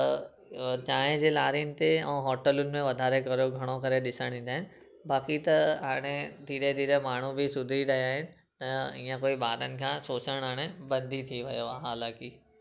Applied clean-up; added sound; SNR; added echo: none; none; none; none.